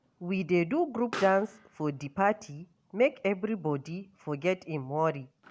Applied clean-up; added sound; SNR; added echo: none; Explosion; 19 dB; none.